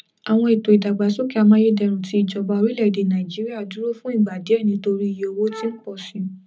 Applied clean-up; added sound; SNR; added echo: none; Wind instrument, woodwind instrument; 18 dB; reverberation time 0.4 s.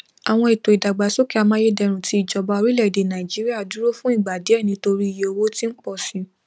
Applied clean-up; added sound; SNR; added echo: none; none; none; none.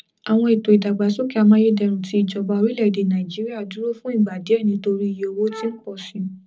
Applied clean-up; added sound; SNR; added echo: neural separator model SepFormer DNS4.